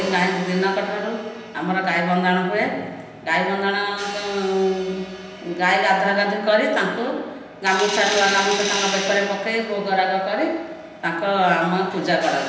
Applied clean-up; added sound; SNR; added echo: none; Crash cymbal; 19 dB; reverberation time 0.9 s.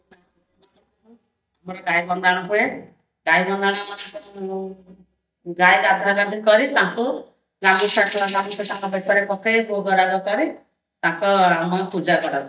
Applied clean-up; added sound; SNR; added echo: neural mask model DeepFilterNet 3.